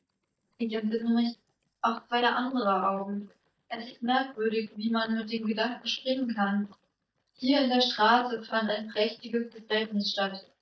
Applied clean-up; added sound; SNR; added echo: neural mask model DeepFilterNet 3.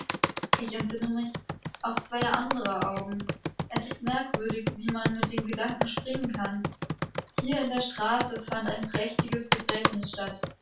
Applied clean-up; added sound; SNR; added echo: none; Computer keyboard; -2 dB; reverberation time 0.3 s.